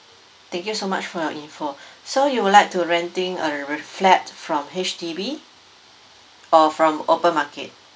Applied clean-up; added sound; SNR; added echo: none; none; none; none.